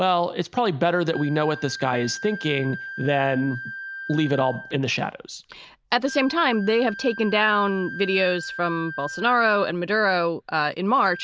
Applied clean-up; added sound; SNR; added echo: none; Wind instrument, woodwind instrument; 14 dB; none.